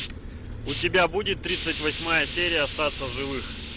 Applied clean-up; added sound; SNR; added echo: none; Hiss; 11 dB; none.